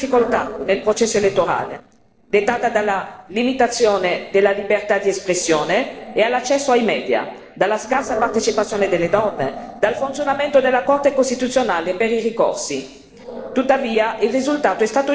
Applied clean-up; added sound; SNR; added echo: neural separator model SepFormer DNS4.